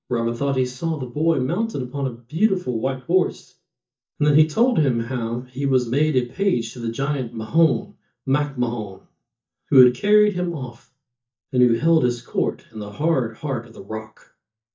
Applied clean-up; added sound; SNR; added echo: neural mask model DeepFilterNet 3.